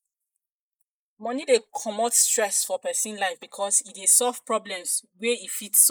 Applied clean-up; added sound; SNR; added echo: neural mask model Resemble Enhance denoiser.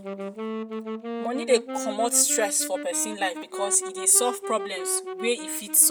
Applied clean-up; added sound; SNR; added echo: none; Wind instrument, woodwind instrument; 8 dB; none.